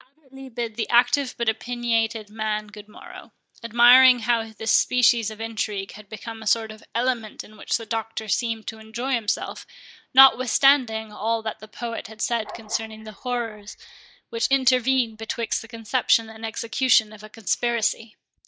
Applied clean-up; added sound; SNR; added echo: neural mask model DeepFilterNet 3.